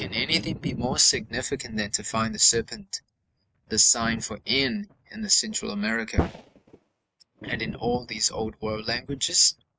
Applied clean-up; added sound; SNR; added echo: neural mask model RNNoise.